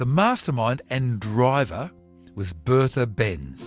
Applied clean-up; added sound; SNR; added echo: none; none; none; none.